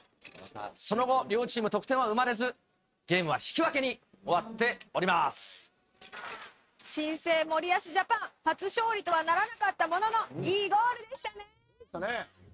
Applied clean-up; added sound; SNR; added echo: neural mask model RNNoise.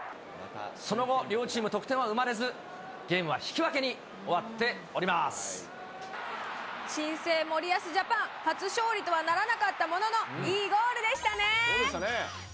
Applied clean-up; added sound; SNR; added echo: none; none; none; none.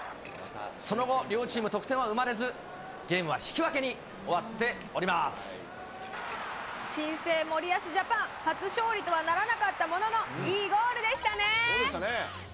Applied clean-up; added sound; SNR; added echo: none; Coin (dropping); 19 dB; none.